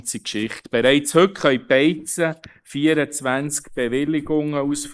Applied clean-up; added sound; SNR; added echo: neural mask model Resemble Enhance denoiser.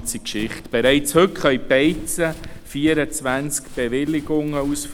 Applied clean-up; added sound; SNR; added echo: none; Run; 14 dB; none.